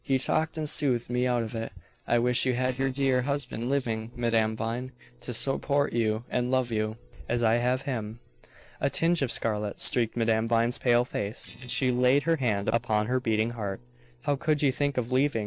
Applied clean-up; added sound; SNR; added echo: neural separator model SepFormer DNS4.